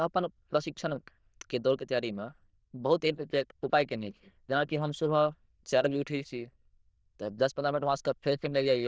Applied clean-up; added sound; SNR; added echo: neural diffusion model UNIVERSE++.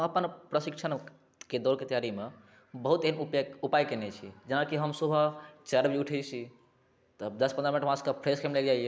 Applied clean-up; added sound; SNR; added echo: none; none; none; none.